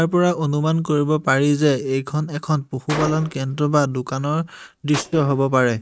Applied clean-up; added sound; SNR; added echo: neural mask model RNNoise.